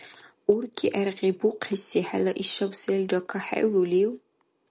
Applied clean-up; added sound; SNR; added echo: none; none; none; none.